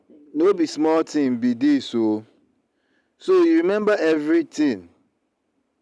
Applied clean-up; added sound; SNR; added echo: none; none; none; none.